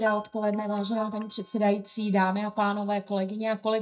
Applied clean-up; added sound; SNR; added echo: neural mask model DeepFilterNet 3.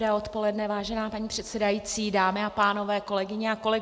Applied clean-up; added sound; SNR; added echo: none; none; none; none.